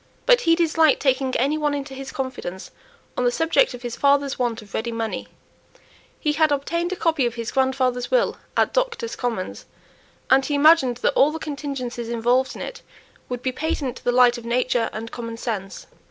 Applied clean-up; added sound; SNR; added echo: none; none; none; none.